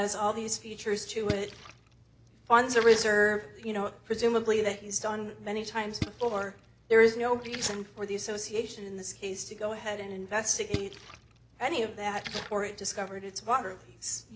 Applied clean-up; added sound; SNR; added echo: none; Splash, splatter; 15 dB; none.